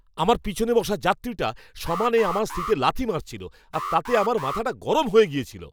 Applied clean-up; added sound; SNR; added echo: none; Alarm; 11 dB; none.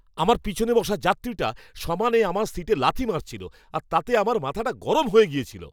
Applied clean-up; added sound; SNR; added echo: none; none; none; none.